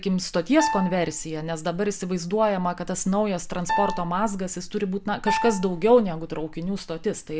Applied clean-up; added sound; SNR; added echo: none; Piano; 7 dB; none.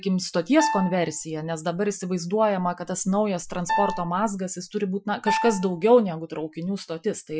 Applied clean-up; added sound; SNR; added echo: classical method Wiener filter.